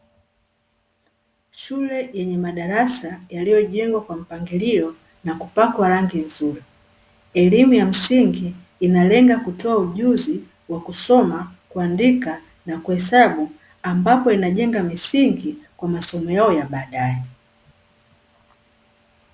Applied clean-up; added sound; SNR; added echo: none; none; none; none.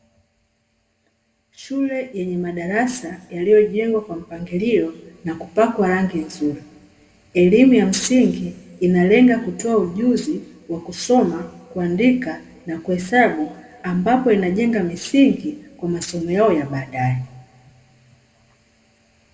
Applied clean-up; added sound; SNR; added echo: none; none; none; reverberation time 1.0 s.